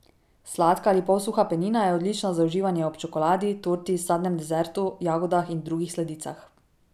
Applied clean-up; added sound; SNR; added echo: none; none; none; none.